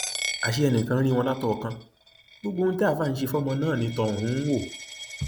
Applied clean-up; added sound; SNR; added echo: none; Coin (dropping); 12 dB; none.